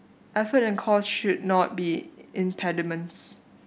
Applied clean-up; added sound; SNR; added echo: none; none; none; none.